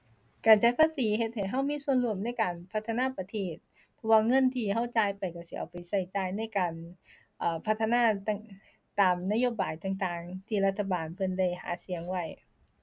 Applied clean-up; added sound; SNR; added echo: none; none; none; none.